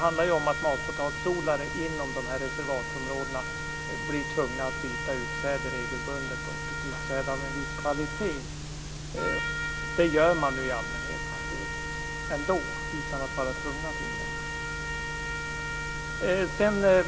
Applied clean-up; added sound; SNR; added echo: none; Trumpet; 5 dB; none.